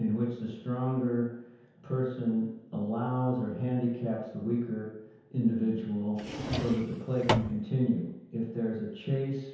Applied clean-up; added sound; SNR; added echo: none; Drawer open or close; 1 dB; reverberation time 0.9 s.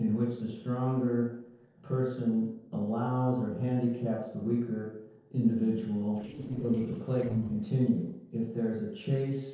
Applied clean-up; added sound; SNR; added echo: neural separator model SepFormer DNS4.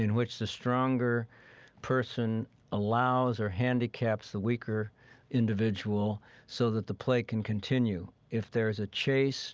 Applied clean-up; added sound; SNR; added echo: none; none; none; none.